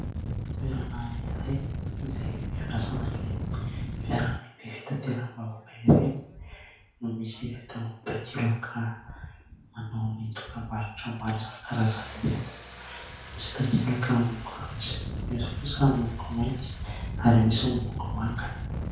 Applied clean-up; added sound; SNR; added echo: none; Engine starting; 6 dB; reverberation time 0.5 s.